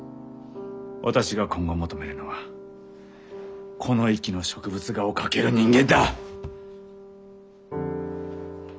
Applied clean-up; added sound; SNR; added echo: none; none; none; none.